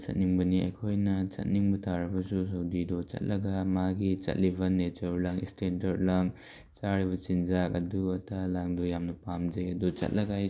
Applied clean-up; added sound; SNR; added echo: none; none; none; none.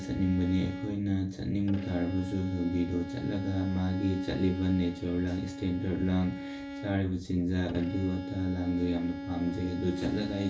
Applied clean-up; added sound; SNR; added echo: none; Bowed string instrument; 9 dB; reverberation time 0.3 s.